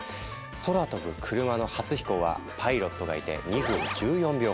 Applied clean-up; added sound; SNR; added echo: none; Trumpet + Wind instrument, woodwind instrument; 17 dB; none.